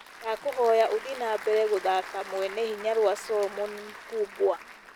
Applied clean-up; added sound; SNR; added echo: none; Applause / Crowd; 15 dB; none.